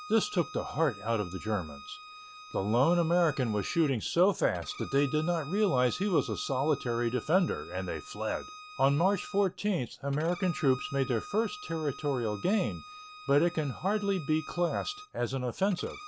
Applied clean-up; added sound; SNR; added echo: none; Bowed string instrument; 17 dB; none.